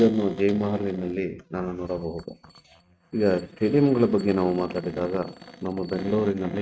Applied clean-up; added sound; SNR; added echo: neural mask model RNNoise.